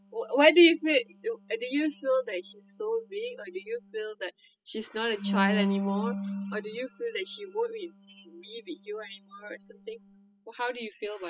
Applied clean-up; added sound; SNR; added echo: classical method spectral subtraction.